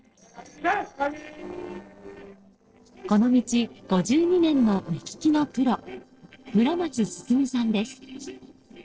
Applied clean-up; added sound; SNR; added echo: neural separator model SepFormer DNS4.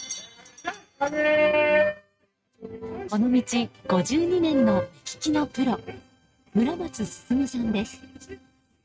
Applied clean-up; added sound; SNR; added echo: neural mask model RNNoise.